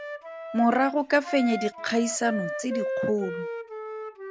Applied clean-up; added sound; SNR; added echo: none; Wind instrument, woodwind instrument; 7 dB; none.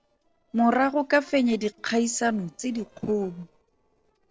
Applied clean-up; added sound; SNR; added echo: neural separator model SepFormer DNS4.